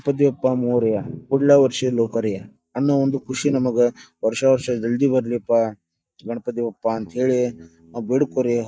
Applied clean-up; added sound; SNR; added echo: neural mask model DeepFilterNet 3.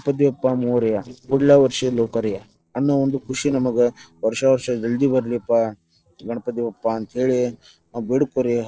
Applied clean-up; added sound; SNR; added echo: neural separator model SepFormer DNS4.